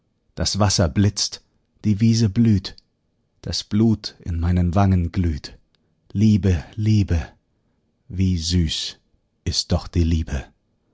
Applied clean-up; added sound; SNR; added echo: none; none; none; none.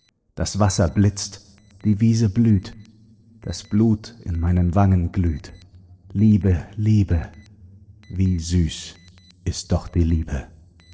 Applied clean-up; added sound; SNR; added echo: neural separator model SepFormer DNS4.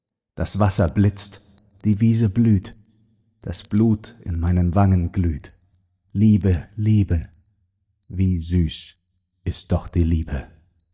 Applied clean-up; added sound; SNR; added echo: neural mask model DeepFilterNet 3.